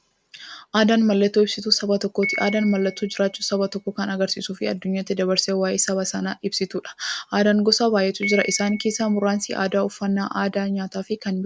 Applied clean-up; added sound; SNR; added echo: none; Piano; 16 dB; none.